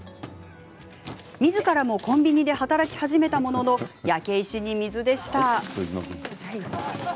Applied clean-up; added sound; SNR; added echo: none; none; none; none.